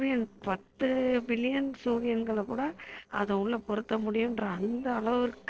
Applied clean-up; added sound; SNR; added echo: neural separator model SepFormer DNS4.